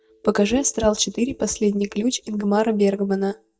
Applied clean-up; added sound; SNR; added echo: neural mask model DeepFilterNet 3.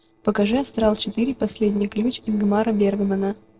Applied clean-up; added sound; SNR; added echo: neural separator model SepFormer DNS4.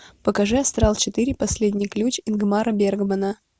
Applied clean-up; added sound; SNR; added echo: none; none; none; none.